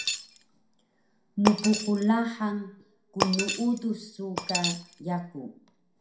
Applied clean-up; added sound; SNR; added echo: none; Shatter; 5 dB; reverberation time 0.4 s.